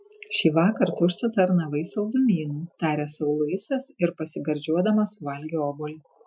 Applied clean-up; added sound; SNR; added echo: classical method Wiener filter.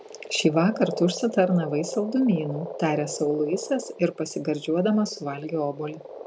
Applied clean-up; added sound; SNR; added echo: none; Frog; 12 dB; none.